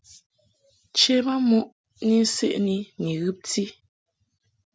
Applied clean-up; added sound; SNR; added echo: none; none; none; none.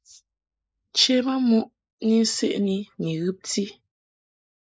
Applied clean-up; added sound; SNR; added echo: neural mask model Resemble Enhance denoiser.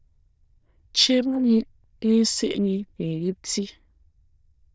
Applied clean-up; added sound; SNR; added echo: neural diffusion model UNIVERSE++.